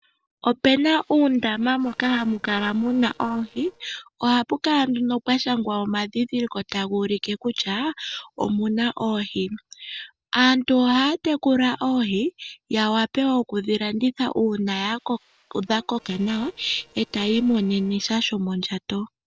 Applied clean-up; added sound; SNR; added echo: neural separator model SepFormer DNS4.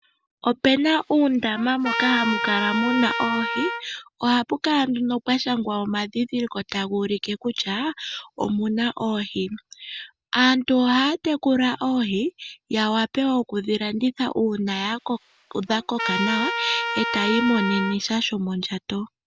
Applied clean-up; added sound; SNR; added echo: none; Trumpet; 5 dB; none.